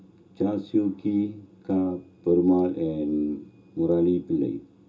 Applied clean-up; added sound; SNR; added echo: none; none; none; reverberation time 0.2 s.